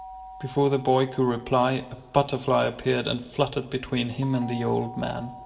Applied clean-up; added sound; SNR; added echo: none; Doorbell; 19 dB; reverberation time 1.5 s.